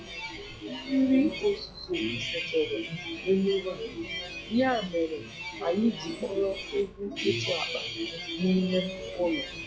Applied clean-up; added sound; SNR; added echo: classical method log-MMSE.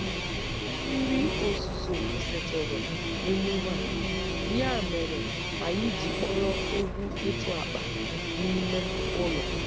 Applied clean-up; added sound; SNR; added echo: none; Guitar + Engine; -2 dB; none.